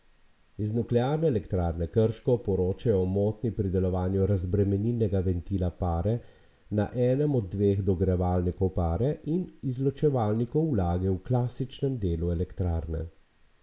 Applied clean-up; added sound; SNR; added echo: none; none; none; none.